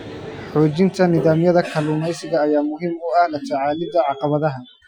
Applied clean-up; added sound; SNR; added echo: classical method Wiener filter.